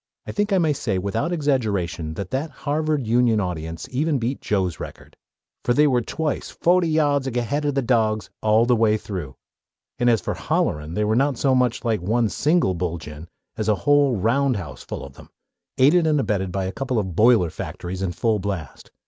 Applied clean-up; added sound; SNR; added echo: none; none; none; none.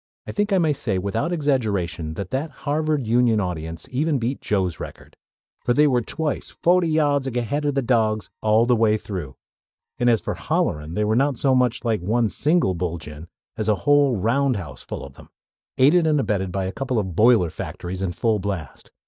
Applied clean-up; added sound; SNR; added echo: neural mask model DeepFilterNet 3.